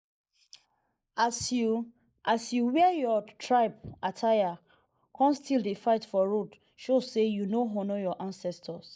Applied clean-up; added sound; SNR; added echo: neural mask model Resemble Enhance denoiser.